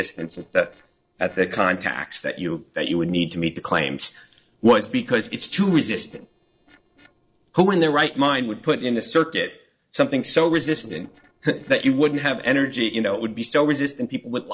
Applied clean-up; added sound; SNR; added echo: neural separator model SepFormer DNS4.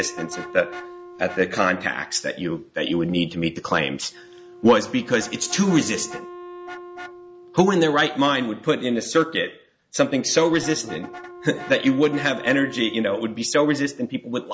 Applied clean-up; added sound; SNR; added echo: none; Wind instrument, woodwind instrument + Vehicle horn, car horn, honking; 17 dB; none.